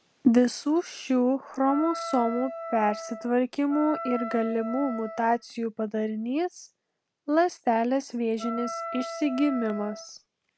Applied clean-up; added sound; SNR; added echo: none; Wind instrument, woodwind instrument; 10 dB; none.